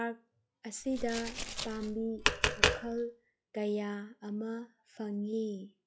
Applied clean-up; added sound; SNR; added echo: classical method log-MMSE.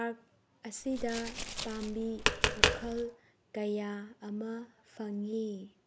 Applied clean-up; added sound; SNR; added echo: none; Tap; -5 dB; none.